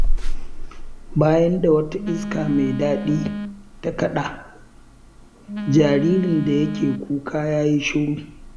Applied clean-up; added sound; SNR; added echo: none; Telephone; 4 dB; none.